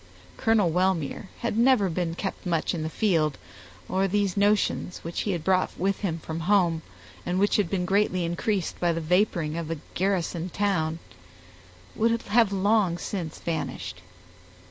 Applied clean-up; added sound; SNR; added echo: none; none; none; none.